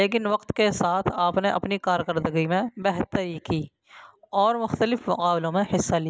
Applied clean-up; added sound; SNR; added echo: none; none; none; none.